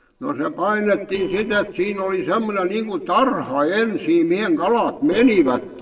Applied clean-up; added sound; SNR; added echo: neural separator model SepFormer DNS4.